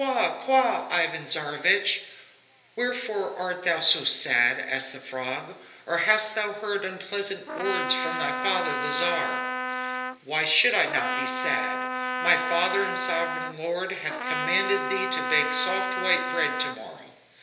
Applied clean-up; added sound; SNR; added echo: none; Trumpet; 3 dB; reverberation time 1.4 s.